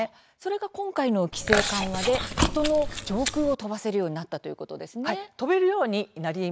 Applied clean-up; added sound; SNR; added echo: none; Chewing, mastication; 1 dB; none.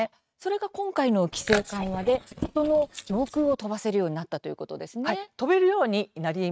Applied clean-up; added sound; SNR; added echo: neural mask model RNNoise.